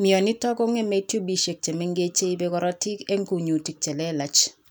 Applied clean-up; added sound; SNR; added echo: none; none; none; none.